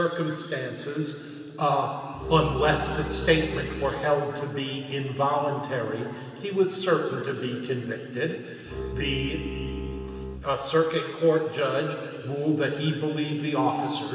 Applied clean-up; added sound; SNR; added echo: none; Bowed string instrument; 8 dB; reverberation time 2.9 s.